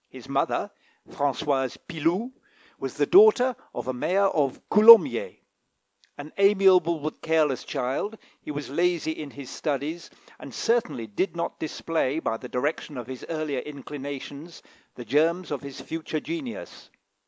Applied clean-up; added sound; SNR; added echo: none; none; none; none.